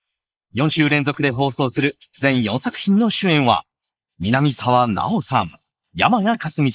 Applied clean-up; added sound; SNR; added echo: neural mask model Resemble Enhance denoiser.